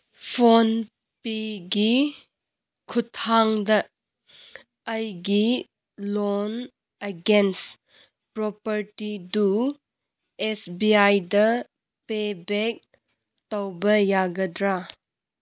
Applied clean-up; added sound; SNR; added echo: none; none; none; none.